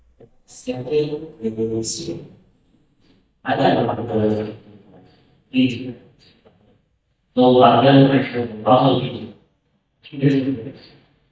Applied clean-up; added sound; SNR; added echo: neural mask model DeepFilterNet 3.